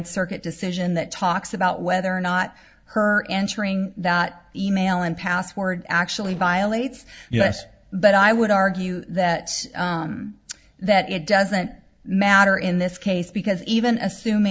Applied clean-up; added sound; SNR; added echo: neural separator model SepFormer DNS4.